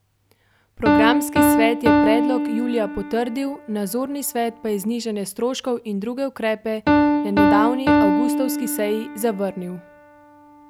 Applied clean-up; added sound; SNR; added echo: none; Piano; -3 dB; none.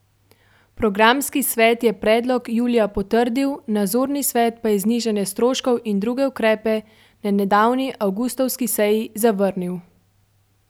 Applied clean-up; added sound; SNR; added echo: none; none; none; none.